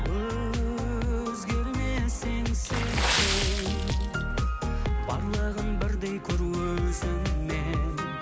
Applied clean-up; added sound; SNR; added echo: none; Water / Splash, splatter; 10 dB; none.